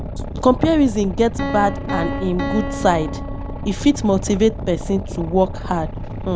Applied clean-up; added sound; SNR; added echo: none; Piano + Boat, Water vehicle; 6 dB; none.